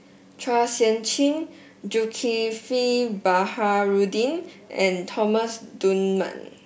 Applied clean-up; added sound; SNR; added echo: none; none; none; none.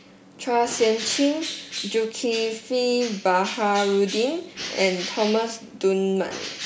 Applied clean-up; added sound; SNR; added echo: none; Bird; 12 dB; none.